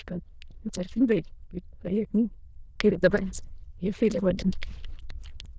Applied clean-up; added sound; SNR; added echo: neural diffusion model UNIVERSE++.